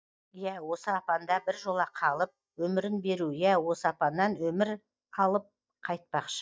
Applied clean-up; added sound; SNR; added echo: neural mask model DeepFilterNet 3.